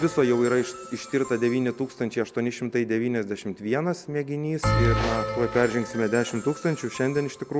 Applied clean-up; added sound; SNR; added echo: none; Bell; 7 dB; none.